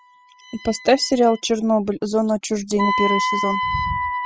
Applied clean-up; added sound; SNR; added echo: classical method spectral subtraction.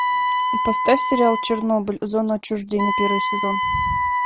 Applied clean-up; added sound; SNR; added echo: none; Wind instrument, woodwind instrument; 0 dB; none.